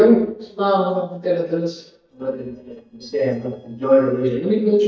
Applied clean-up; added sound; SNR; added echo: neural mask model DeepFilterNet 3.